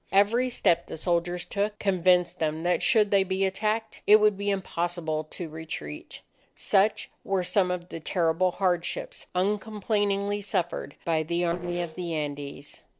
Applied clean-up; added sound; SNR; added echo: neural separator model SepFormer DNS4.